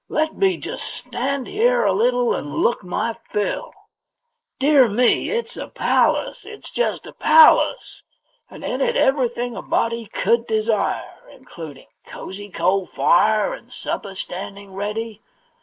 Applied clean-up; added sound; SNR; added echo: neural mask model Resemble Enhance denoiser.